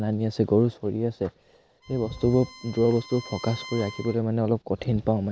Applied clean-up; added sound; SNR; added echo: none; Bowed string instrument; 20 dB; none.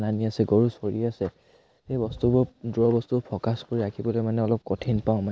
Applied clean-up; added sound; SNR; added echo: none; none; none; none.